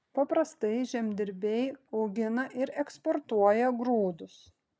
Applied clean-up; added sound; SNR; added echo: none; none; none; none.